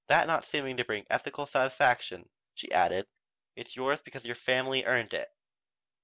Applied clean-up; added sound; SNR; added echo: none; none; none; none.